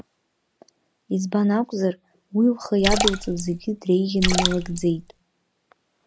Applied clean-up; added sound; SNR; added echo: none; Splash, splatter; 1 dB; none.